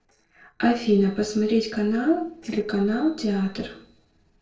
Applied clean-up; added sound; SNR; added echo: neural separator model SepFormer DNS4.